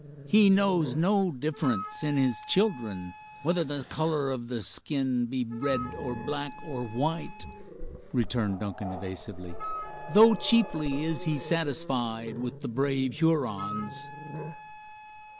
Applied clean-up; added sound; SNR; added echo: none; Growling + Wind instrument, woodwind instrument; 12 dB; none.